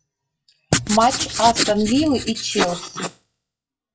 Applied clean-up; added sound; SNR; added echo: classical method WPE with log-MMSE.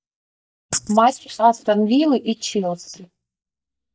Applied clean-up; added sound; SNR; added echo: neural mask model DeepFilterNet 3.